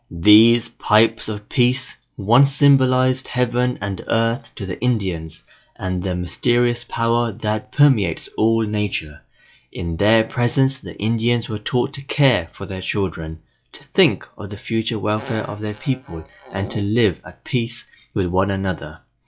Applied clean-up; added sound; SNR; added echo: classical method log-MMSE.